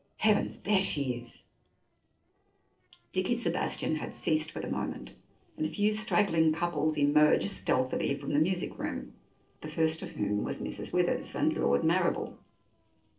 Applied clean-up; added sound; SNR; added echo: neural separator model SepFormer DNS4.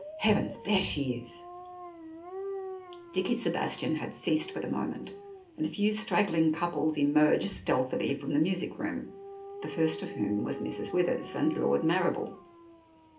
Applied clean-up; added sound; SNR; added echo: none; Dog; 14 dB; reverberation time 0.3 s.